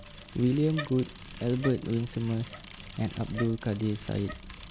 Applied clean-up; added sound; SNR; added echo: none; Bicycle; 12 dB; none.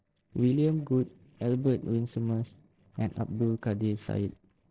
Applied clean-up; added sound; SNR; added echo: neural separator model SepFormer DNS4.